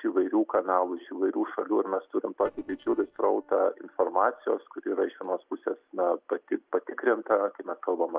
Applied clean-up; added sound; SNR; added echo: neural separator model SepFormer DNS4.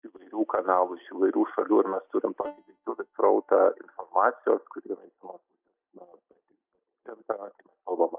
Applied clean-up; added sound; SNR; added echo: neural mask model DeepFilterNet 3.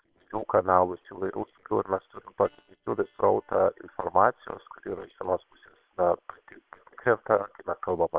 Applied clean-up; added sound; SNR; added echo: neural separator model SepFormer WHAM!.